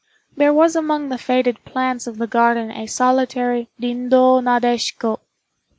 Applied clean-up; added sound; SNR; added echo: none; none; none; none.